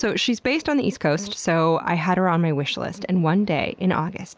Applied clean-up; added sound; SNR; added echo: none; none; none; none.